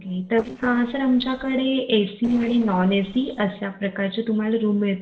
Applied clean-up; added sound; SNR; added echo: neural separator model SepFormer DNS4.